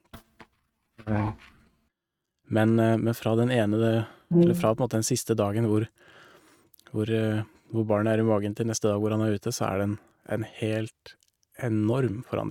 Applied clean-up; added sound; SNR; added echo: neural mask model RNNoise.